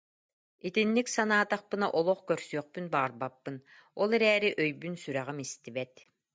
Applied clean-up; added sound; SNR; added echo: none; none; none; none.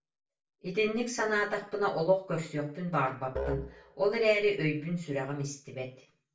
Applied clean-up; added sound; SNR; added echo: none; Musical instrument; 11 dB; reverberation time 0.3 s.